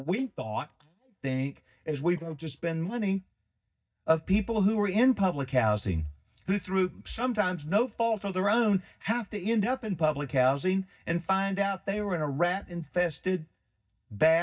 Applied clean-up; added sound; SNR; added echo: neural mask model DeepFilterNet 3.